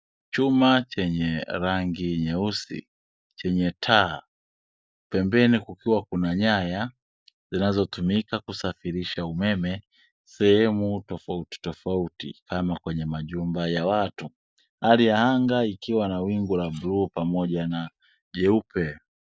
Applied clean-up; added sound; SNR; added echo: neural mask model DeepFilterNet 3.